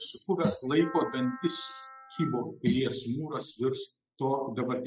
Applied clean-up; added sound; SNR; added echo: classical method spectral subtraction.